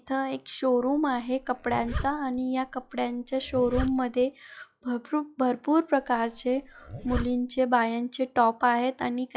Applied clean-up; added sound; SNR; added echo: classical method log-MMSE.